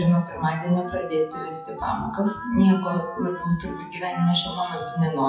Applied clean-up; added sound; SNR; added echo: classical method WPE with log-MMSE.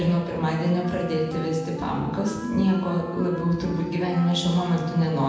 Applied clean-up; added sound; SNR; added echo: none; Wind instrument, woodwind instrument; 13 dB; reverberation time 1.0 s.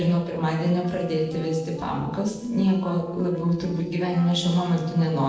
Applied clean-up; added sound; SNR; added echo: neural separator model SepFormer DNS4.